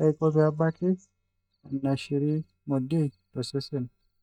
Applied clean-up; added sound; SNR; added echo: neural mask model DeepFilterNet 3.